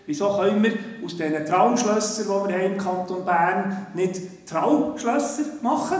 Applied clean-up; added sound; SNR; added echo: none; none; none; reverberation time 0.9 s.